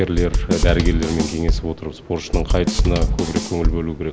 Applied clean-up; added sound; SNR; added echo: none; Drum / Drum kit; -2 dB; none.